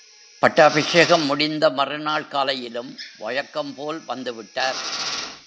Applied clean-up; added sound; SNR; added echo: none; Drill; 12 dB; none.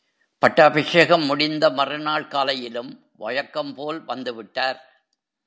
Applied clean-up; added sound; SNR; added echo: none; none; none; none.